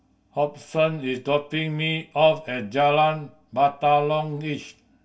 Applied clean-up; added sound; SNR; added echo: none; none; none; reverberation time 0.2 s.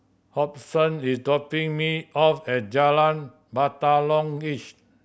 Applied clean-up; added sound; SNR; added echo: none; none; none; none.